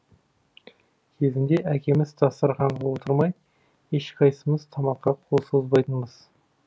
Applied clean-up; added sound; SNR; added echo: none; none; none; none.